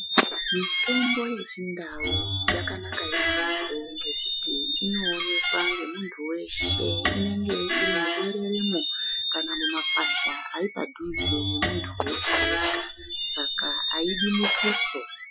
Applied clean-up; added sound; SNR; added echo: classical method Wiener filter.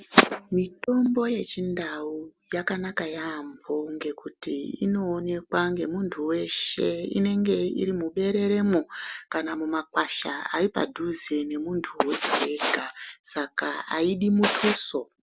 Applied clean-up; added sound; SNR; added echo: none; none; none; none.